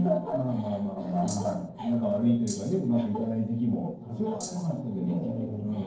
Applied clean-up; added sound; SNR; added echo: neural separator model SepFormer DNS4.